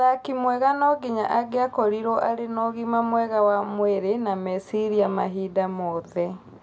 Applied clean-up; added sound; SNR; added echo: none; none; none; none.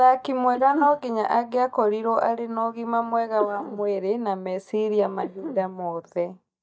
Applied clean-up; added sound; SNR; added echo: neural mask model DeepFilterNet 3.